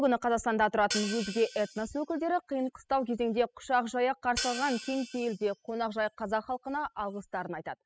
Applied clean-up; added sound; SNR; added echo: classical method spectral subtraction.